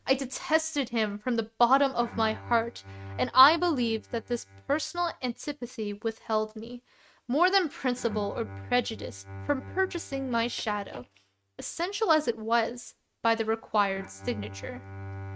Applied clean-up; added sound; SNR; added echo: neural mask model RNNoise.